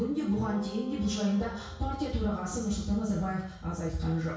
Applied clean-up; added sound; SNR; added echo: none; Guitar; 18 dB; reverberation time 0.6 s.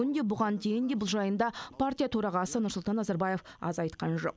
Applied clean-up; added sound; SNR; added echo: none; none; none; none.